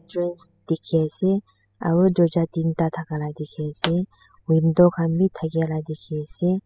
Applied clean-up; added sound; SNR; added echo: classical method spectral subtraction.